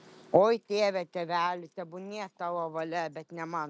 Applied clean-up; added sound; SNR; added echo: none; none; none; none.